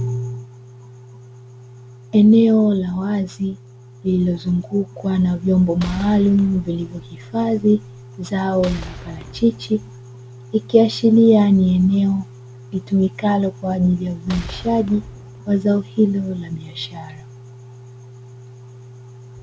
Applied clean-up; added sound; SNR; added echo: none; Boom; 15 dB; none.